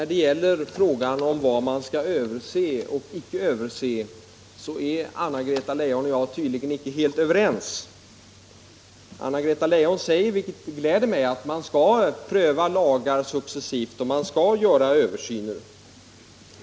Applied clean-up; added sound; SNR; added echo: none; none; none; none.